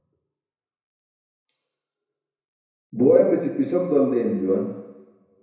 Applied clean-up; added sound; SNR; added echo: none; none; none; reverberation time 1.0 s.